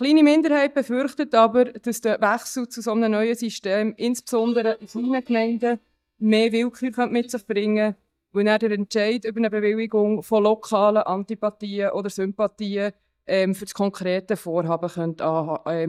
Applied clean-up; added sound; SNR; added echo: neural mask model DeepFilterNet 3.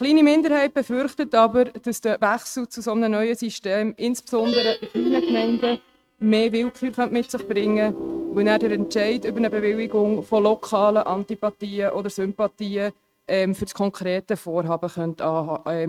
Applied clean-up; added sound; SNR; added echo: neural mask model RNNoise.